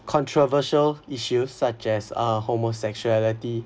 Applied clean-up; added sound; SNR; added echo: none; none; none; none.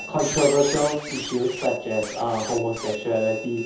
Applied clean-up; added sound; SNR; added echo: none; Squeak; 10 dB; reverberation time 0.5 s.